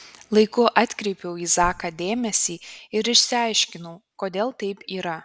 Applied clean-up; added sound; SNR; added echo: none; Bass drum; 16 dB; none.